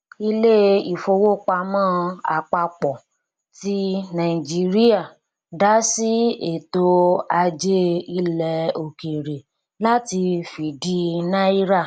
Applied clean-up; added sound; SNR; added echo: none; none; none; none.